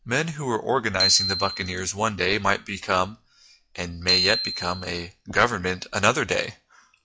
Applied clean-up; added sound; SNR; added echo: classical method log-MMSE.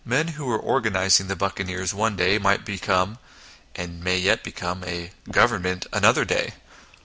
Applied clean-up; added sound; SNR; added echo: none; none; none; none.